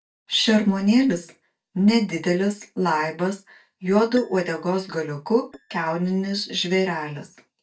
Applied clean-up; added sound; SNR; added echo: neural mask model DeepFilterNet 3.